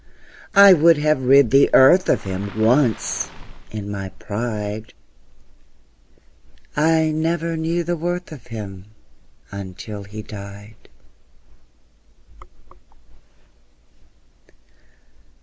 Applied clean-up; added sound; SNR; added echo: none; Waves, surf; 20 dB; none.